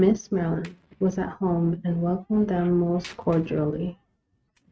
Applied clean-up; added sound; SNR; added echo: neural mask model RNNoise.